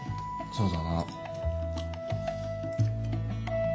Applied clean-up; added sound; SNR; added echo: none; none; none; none.